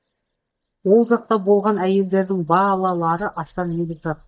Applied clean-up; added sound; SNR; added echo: neural mask model DeepFilterNet 3.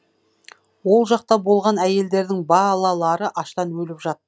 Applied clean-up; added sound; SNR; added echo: none; none; none; none.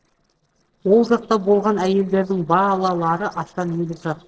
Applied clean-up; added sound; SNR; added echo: neural separator model SepFormer DNS4.